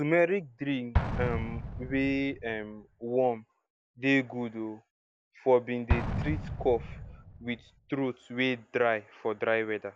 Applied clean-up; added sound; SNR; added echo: none; Explosion; 7 dB; none.